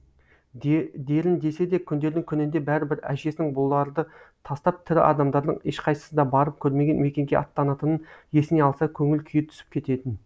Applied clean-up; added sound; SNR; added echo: none; none; none; none.